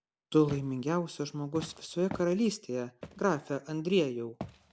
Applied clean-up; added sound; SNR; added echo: none; Walk, footsteps; 17 dB; none.